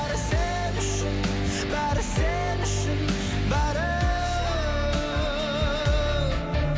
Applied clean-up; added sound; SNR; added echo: none; none; none; none.